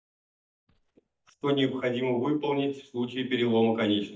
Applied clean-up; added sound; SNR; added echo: neural mask model DeepFilterNet 3.